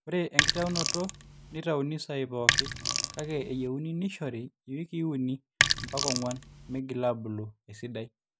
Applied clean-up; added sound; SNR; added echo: none; Sink (filling or washing); -4 dB; none.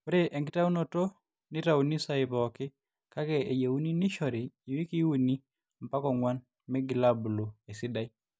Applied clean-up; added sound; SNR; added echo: none; none; none; none.